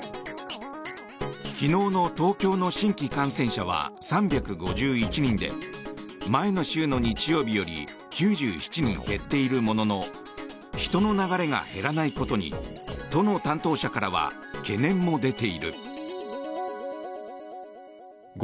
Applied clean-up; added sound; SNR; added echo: none; none; none; none.